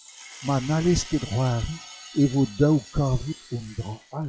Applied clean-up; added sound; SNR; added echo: classical method log-MMSE.